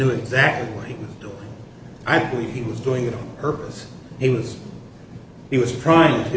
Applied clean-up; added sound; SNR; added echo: none; none; none; none.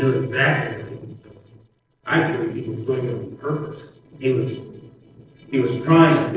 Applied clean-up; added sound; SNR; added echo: neural separator model SepFormer DNS4.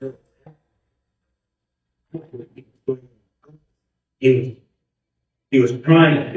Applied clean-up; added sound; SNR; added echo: neural mask model DeepFilterNet 3.